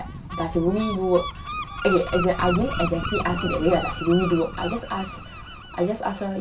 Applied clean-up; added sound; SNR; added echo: none; Gull, seagull; 7 dB; reverberation time 0.2 s.